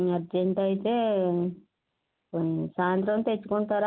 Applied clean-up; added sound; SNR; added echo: none; none; none; none.